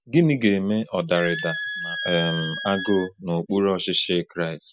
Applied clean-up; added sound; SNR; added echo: classical method spectral subtraction.